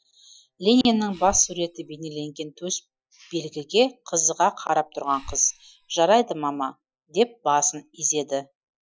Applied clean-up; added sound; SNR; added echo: classical method Wiener filter.